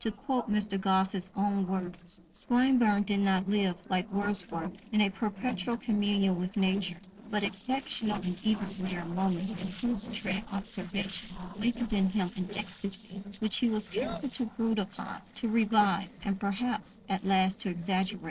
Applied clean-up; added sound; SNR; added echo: neural separator model SepFormer DNS4.